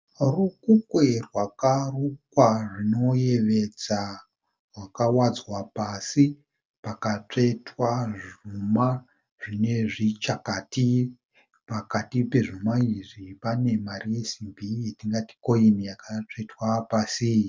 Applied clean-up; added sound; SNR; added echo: none; none; none; none.